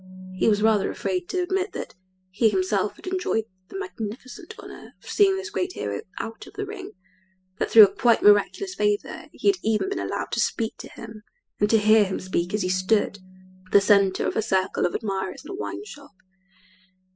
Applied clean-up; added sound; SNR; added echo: classical method spectral subtraction.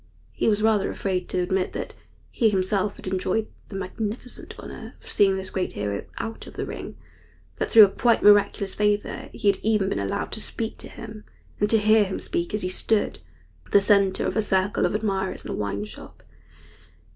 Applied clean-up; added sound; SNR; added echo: none; none; none; none.